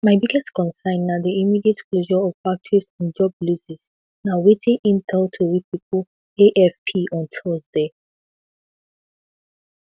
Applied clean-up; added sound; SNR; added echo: none; none; none; none.